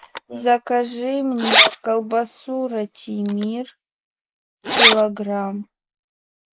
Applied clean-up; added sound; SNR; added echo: neural mask model Resemble Enhance denoiser.